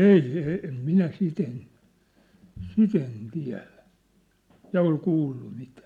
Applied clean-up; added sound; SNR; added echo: none; none; none; none.